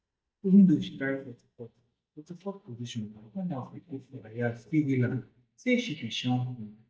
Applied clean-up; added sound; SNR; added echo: neural mask model DeepFilterNet 3.